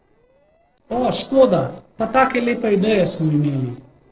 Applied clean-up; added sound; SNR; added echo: neural separator model SepFormer DNS4.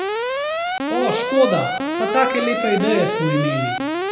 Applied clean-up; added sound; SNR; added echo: none; Alarm; 1 dB; reverberation time 0.7 s.